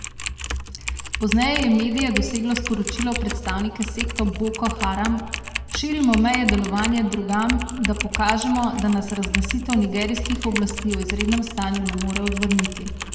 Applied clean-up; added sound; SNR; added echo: none; Typing; 5 dB; reverberation time 1.8 s.